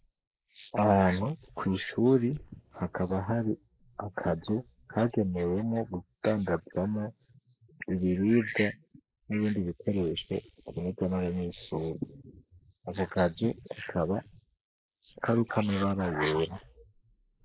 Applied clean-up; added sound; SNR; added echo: neural mask model Resemble Enhance denoiser.